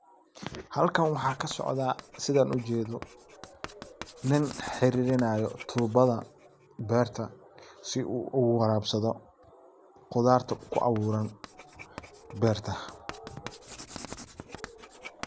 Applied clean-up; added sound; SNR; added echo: none; Writing; 18 dB; none.